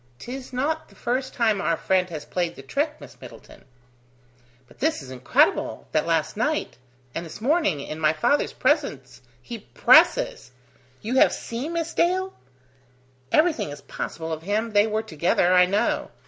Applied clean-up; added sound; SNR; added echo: none; none; none; none.